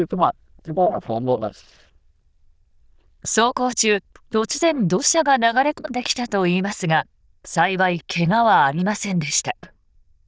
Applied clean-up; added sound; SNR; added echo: neural diffusion model UNIVERSE++.